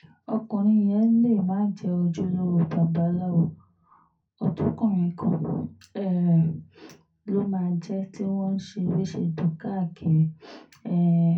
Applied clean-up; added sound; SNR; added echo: none; none; none; reverberation time 0.3 s.